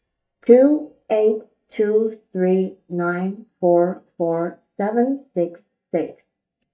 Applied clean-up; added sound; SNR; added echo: neural mask model DeepFilterNet 3.